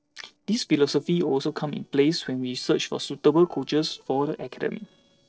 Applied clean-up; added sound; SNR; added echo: neural separator model SepFormer DNS4.